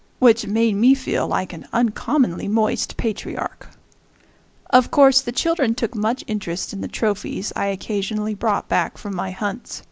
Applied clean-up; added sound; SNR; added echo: none; none; none; none.